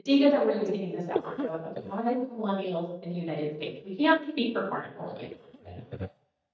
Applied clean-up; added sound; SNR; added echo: neural mask model DeepFilterNet 3.